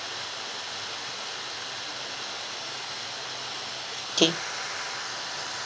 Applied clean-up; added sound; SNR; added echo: none; none; none; none.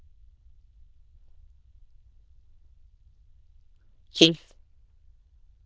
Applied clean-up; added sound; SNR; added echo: neural diffusion model UNIVERSE++.